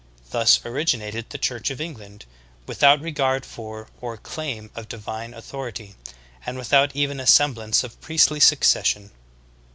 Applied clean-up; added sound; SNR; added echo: none; none; none; none.